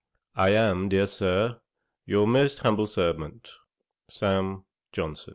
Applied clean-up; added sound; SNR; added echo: none; none; none; none.